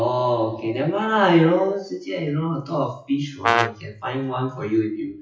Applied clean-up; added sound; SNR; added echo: classical method WPE with log-MMSE.